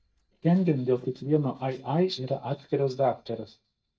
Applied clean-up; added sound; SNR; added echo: neural mask model DeepFilterNet 3.